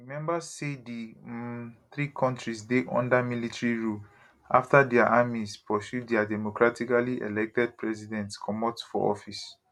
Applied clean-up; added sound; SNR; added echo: none; none; none; none.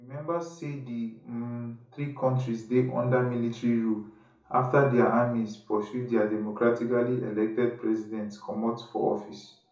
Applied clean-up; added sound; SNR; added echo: none; none; none; reverberation time 0.6 s.